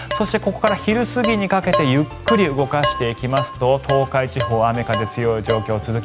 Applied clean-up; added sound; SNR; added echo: none; Dishes, pots, and pans; 8 dB; none.